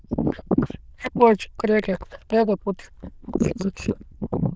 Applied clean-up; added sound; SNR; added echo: neural diffusion model UNIVERSE++.